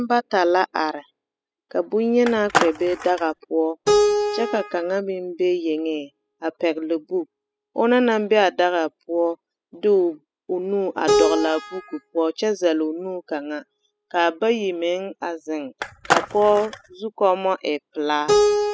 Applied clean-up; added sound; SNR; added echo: classical method spectral subtraction.